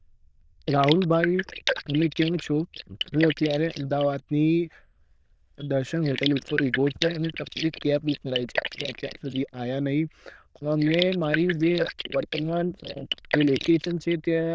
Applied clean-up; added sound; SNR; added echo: neural diffusion model UNIVERSE++.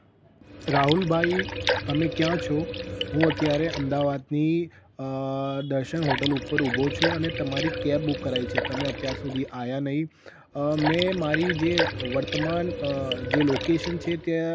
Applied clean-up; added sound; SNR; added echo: none; Liquid; 4 dB; none.